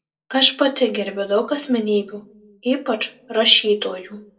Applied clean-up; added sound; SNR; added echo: none; none; none; reverberation time 0.2 s.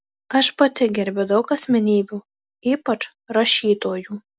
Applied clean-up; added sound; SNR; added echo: none; none; none; none.